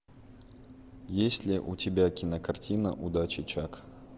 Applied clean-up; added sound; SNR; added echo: none; none; none; none.